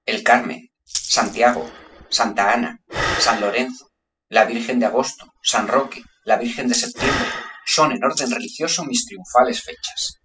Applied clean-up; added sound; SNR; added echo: classical method spectral subtraction.